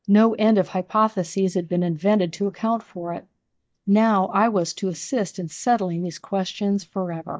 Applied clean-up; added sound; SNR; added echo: neural mask model DeepFilterNet 3.